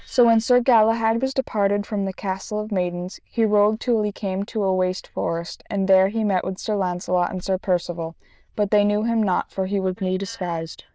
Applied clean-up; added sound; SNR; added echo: neural diffusion model UNIVERSE++.